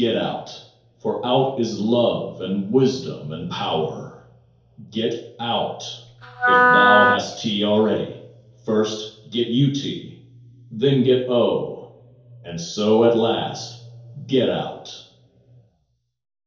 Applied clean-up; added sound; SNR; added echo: none; Wind instrument, woodwind instrument; -5 dB; reverberation time 2.4 s.